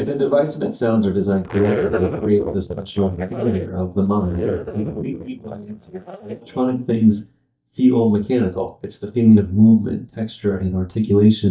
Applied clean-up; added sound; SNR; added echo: neural mask model DeepFilterNet 3.